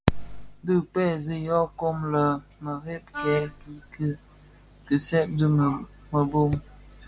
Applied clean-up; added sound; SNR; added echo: none; Wind instrument, woodwind instrument; 10 dB; none.